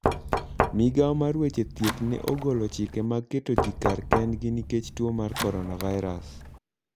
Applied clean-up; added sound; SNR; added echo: none; Knock; 4 dB; none.